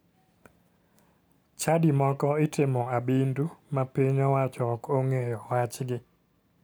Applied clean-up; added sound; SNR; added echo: none; none; none; none.